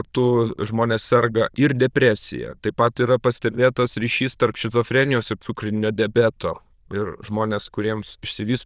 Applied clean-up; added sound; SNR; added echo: neural diffusion model UNIVERSE++.